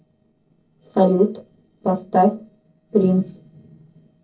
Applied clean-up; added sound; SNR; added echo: neural separator model SepFormer DNS4.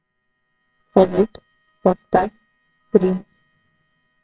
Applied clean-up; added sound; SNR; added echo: neural separator model SepFormer WHAMR!.